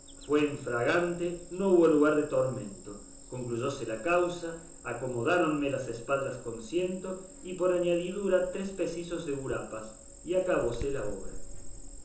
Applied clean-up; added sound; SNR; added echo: none; Cricket; 14 dB; reverberation time 0.6 s.